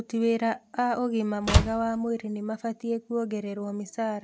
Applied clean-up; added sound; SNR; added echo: none; Slam; -2 dB; none.